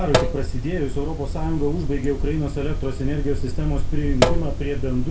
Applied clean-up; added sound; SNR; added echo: none; Sink (filling or washing); -3 dB; reverberation time 0.3 s.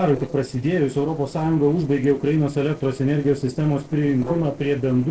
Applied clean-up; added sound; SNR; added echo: neural separator model SepFormer DNS4.